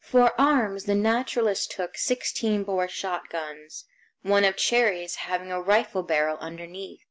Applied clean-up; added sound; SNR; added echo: none; none; none; none.